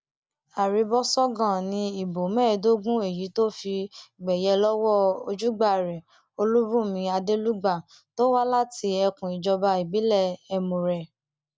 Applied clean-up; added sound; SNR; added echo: none; none; none; none.